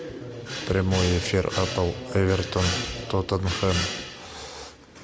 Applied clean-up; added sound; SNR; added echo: none; none; none; none.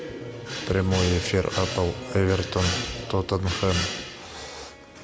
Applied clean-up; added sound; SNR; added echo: none; Harp; 20 dB; none.